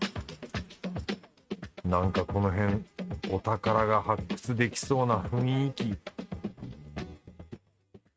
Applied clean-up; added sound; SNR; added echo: neural mask model RNNoise.